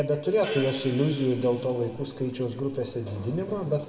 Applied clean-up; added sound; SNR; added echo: none; Hi-hat; 14 dB; reverberation time 1.8 s.